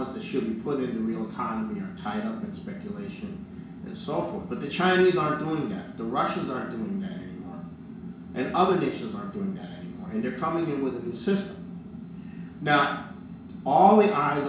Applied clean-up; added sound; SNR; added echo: none; none; none; reverberation time 0.6 s.